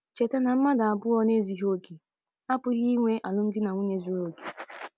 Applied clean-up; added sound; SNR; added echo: none; none; none; none.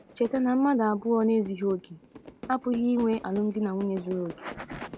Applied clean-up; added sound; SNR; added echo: none; Fire / Fireworks; 18 dB; none.